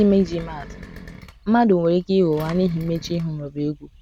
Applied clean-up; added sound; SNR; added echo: none; Engine; 18 dB; none.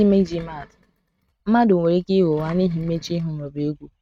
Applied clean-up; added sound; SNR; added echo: neural mask model RNNoise.